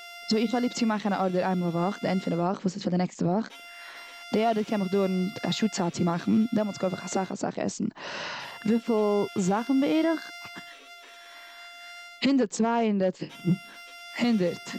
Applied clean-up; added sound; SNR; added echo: none; Bowed string instrument; 19 dB; none.